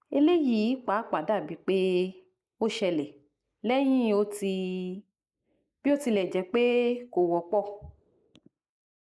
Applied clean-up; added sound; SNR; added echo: neural mask model Resemble Enhance denoiser.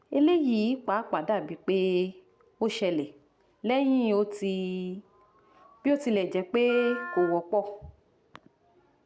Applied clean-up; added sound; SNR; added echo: none; Wind instrument, woodwind instrument; 13 dB; none.